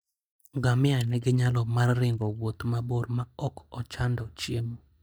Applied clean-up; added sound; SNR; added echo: neural mask model DeepFilterNet 3.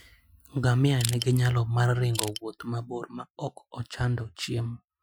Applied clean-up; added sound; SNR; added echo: classical method Wiener filter.